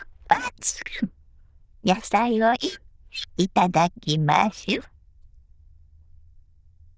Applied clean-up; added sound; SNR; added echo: neural diffusion model UNIVERSE++.